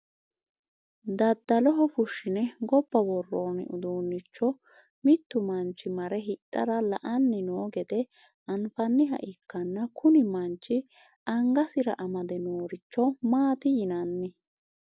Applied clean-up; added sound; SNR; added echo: none; none; none; none.